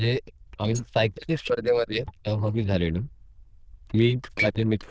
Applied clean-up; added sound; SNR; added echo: neural diffusion model UNIVERSE++.